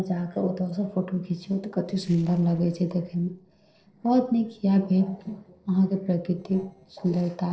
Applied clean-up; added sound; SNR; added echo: neural separator model SepFormer DNS4.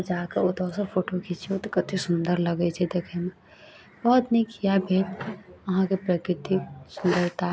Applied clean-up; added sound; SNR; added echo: none; none; none; none.